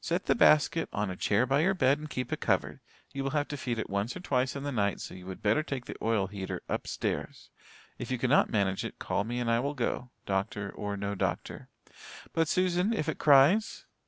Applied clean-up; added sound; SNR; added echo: none; none; none; none.